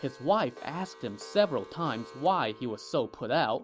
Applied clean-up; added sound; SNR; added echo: none; Clock; 20 dB; none.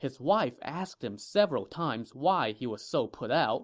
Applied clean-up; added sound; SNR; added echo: none; none; none; none.